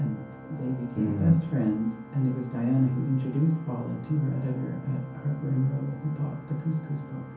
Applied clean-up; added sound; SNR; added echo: none; Organ; 16 dB; reverberation time 0.6 s.